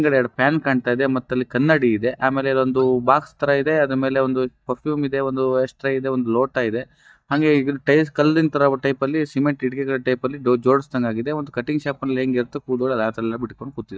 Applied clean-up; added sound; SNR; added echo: neural mask model DeepFilterNet 3.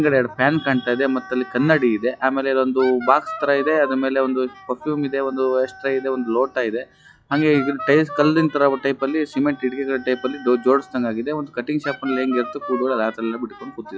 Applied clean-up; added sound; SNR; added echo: classical method log-MMSE.